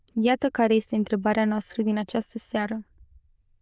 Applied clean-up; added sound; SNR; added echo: neural diffusion model UNIVERSE++.